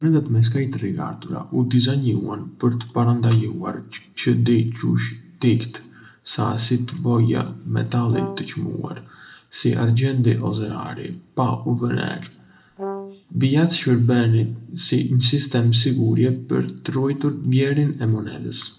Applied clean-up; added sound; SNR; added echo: none; Brass instrument; 11 dB; reverberation time 0.4 s.